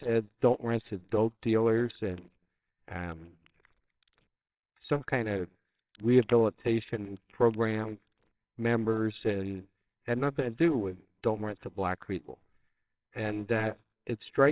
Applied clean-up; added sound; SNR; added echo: neural separator model SepFormer WHAMR!.